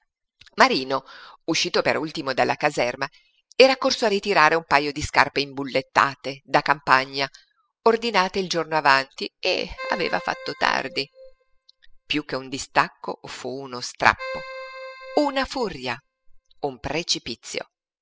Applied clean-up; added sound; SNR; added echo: classical method spectral subtraction.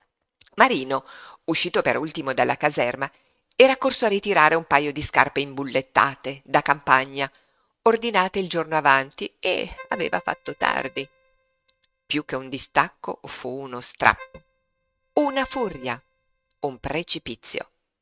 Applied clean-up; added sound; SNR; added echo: neural mask model RNNoise.